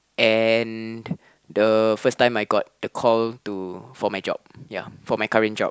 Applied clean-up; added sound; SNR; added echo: none; none; none; none.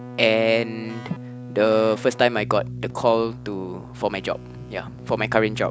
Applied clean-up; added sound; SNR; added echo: none; Keyboard (musical); 12 dB; none.